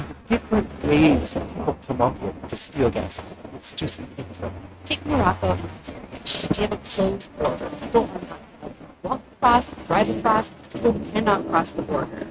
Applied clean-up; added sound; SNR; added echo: neural mask model RNNoise.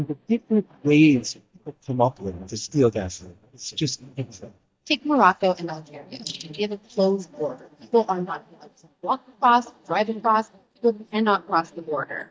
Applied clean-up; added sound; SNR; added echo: neural mask model DeepFilterNet 3.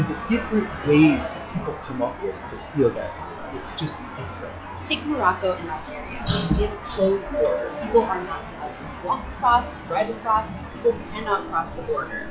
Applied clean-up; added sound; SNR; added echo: classical method log-MMSE.